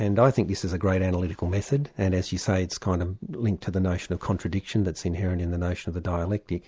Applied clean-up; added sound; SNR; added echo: none; none; none; none.